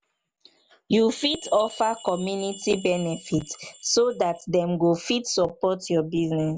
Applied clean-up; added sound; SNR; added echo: none; Bell; 18 dB; none.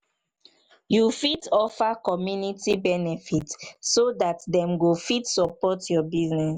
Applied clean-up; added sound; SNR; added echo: none; none; none; none.